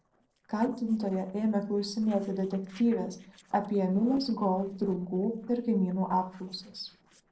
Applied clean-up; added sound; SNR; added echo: neural separator model SepFormer DNS4.